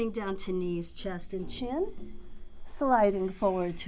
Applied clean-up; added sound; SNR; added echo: none; none; none; none.